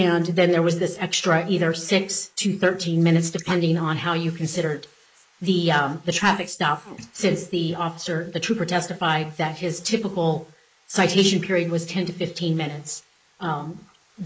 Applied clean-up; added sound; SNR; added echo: neural mask model Resemble Enhance denoiser.